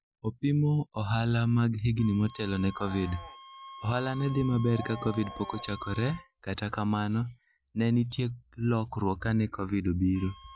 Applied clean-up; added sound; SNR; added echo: none; Livestock, farm animals, working animals + Wind instrument, woodwind instrument; 19 dB; none.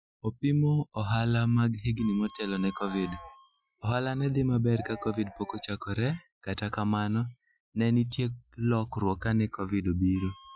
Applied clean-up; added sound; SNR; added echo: classical method Wiener filter.